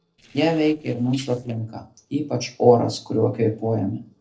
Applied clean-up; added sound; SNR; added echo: neural separator model SepFormer DNS4.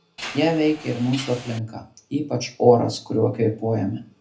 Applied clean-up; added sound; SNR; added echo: none; Mechanisms; 18 dB; reverberation time 0.3 s.